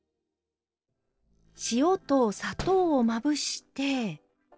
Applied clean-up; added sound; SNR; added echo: neural separator model SepFormer DNS4.